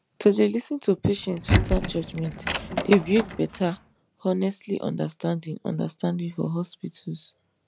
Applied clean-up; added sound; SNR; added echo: none; Door; 2 dB; none.